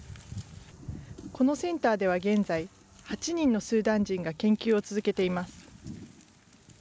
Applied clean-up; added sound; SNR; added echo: none; none; none; none.